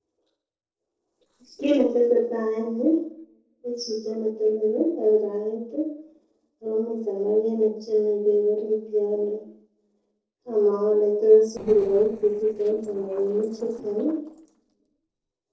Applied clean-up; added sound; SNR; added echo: neural separator model SepFormer DNS4.